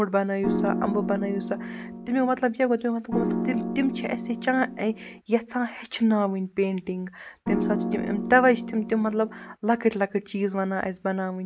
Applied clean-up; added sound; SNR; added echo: none; Piano; 4 dB; none.